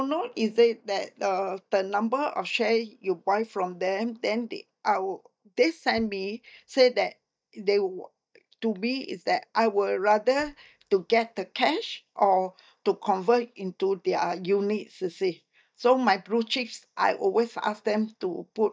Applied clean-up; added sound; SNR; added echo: neural mask model DeepFilterNet 3.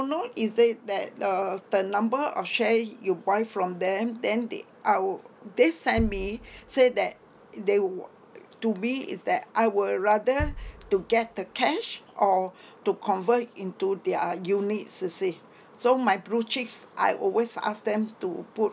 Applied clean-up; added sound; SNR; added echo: none; Bass drum; 15 dB; none.